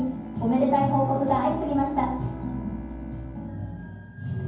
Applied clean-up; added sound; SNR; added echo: none; Bowed string instrument; 16 dB; reverberation time 0.9 s.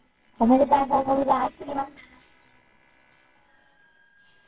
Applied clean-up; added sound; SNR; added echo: neural separator model SepFormer WHAMR!.